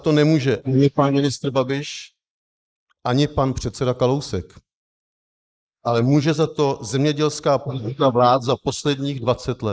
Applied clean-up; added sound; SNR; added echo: neural mask model Resemble Enhance denoiser.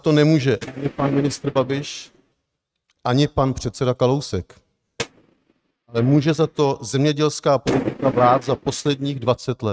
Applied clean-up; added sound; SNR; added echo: neural mask model RNNoise.